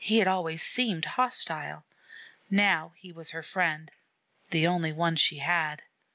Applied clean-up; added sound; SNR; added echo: none; none; none; none.